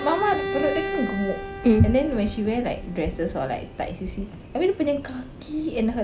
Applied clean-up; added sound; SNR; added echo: none; Bowed string instrument; 10 dB; none.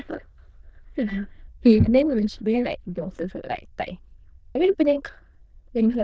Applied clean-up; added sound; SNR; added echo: neural diffusion model UNIVERSE++.